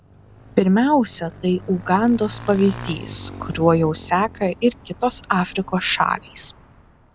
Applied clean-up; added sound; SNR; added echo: none; Motorcycle / Engine; 18 dB; none.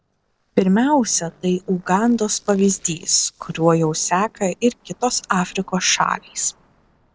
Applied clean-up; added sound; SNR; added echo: neural separator model SepFormer DNS4.